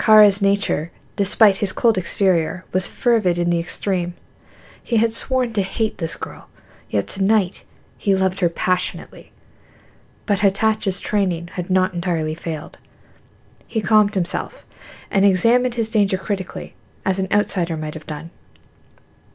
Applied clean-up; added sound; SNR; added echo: none; none; none; none.